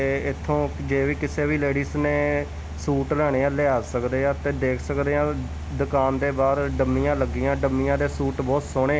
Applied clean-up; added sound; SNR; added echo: none; none; none; none.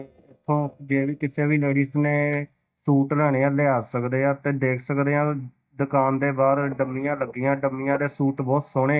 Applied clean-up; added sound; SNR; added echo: neural mask model DeepFilterNet 3.